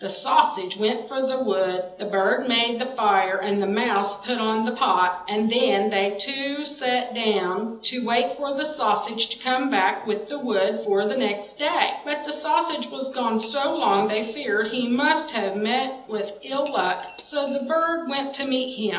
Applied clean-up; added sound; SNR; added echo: none; Cutlery, silverware / Dishes, pots, and pans; 20 dB; reverberation time 1.2 s.